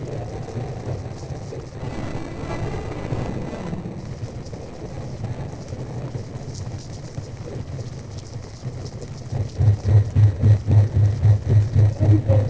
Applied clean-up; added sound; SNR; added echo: neural separator model SepFormer DNS4.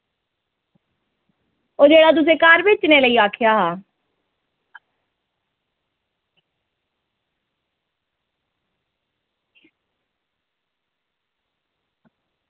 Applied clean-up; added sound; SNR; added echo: none; none; none; none.